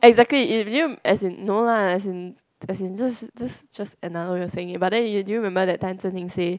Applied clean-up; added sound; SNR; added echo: none; none; none; none.